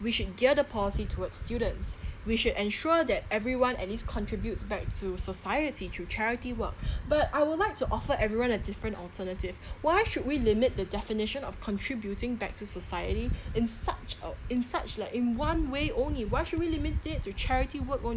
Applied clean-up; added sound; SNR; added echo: none; none; none; none.